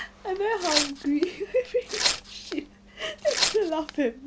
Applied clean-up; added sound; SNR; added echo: none; Tearing; 3 dB; none.